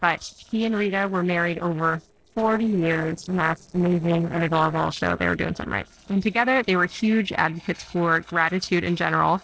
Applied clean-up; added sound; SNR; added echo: neural separator model SepFormer DNS4.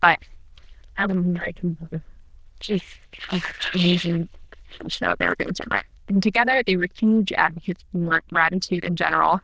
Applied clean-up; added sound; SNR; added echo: neural diffusion model UNIVERSE++.